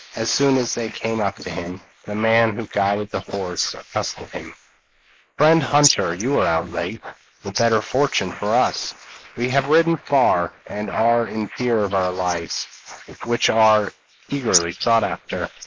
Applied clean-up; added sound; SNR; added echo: neural mask model Resemble Enhance denoiser.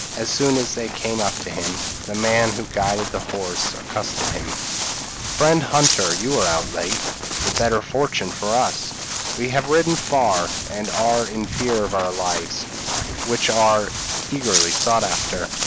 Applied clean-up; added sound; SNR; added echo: none; Walk, footsteps; 3 dB; none.